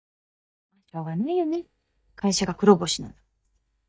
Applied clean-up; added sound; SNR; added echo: neural mask model DeepFilterNet 3.